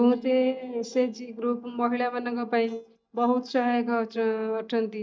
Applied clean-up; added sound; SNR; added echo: neural mask model DeepFilterNet 3.